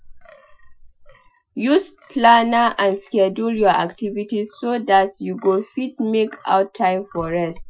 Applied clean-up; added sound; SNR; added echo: classical method Wiener filter.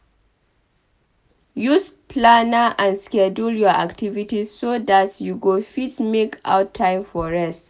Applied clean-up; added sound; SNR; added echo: none; none; none; none.